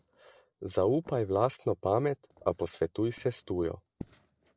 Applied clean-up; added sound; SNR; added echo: neural separator model SepFormer DNS4.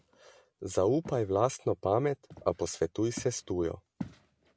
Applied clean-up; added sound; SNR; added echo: none; Walk, footsteps; 18 dB; none.